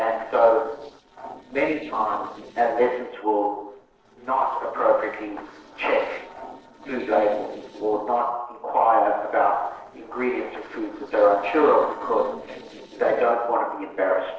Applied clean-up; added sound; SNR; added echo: neural separator model SepFormer DNS4.